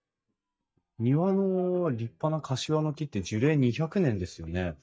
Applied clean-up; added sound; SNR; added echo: neural mask model DeepFilterNet 3.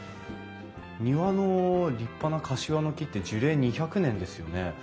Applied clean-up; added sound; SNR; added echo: none; none; none; none.